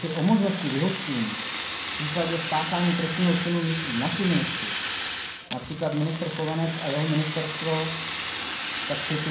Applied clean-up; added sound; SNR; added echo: none; Fire; 3 dB; reverberation time 0.6 s.